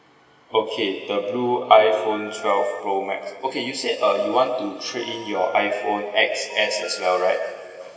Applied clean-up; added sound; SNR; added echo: none; Telephone; 19 dB; reverberation time 2.5 s.